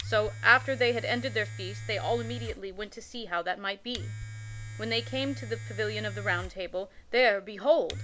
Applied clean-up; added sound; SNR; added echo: none; Domestic sounds, home sounds; 10 dB; none.